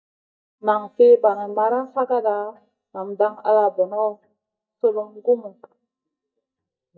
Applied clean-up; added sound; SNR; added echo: neural mask model DeepFilterNet 3.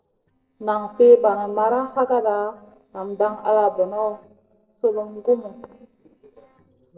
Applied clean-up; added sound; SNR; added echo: neural separator model SepFormer DNS4.